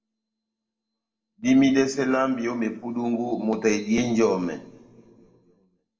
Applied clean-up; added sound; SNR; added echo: none; none; none; reverberation time 1.2 s.